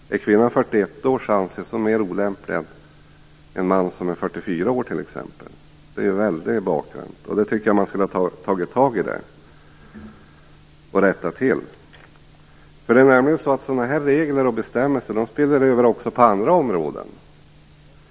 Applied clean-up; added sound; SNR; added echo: none; none; none; none.